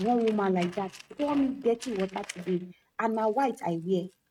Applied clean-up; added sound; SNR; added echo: neural mask model RNNoise.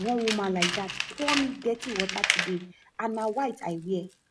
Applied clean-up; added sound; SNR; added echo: none; Tools; 3 dB; none.